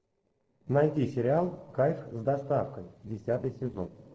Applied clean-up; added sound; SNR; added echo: neural separator model SepFormer DNS4.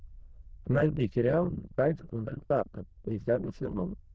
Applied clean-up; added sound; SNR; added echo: neural diffusion model UNIVERSE++.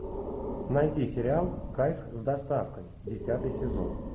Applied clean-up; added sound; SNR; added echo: none; Breathing; 6 dB; none.